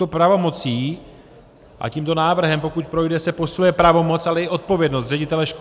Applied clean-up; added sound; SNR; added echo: none; none; none; none.